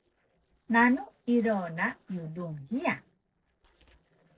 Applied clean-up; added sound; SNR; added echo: neural separator model SepFormer DNS4.